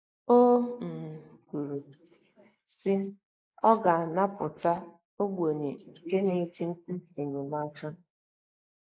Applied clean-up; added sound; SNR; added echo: neural mask model Resemble Enhance denoiser.